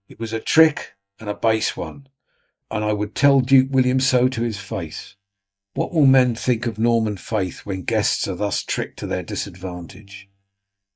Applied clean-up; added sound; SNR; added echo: neural mask model DeepFilterNet 3.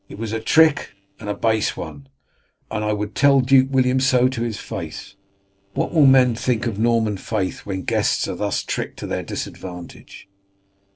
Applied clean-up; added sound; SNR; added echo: neural separator model SepFormer DNS4.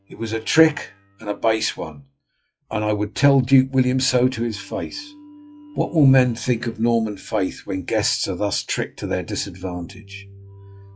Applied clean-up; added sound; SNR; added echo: classical method log-MMSE.